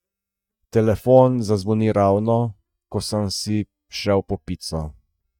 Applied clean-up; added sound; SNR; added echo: neural mask model DeepFilterNet 3.